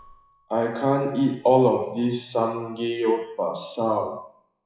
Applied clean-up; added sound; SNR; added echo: classical method WPE with log-MMSE.